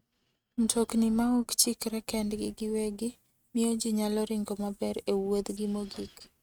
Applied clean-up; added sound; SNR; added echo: neural mask model RNNoise.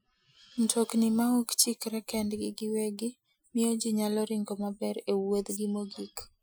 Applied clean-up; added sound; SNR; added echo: classical method Wiener filter.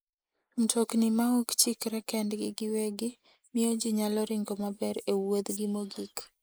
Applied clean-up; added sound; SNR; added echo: neural mask model Resemble Enhance denoiser.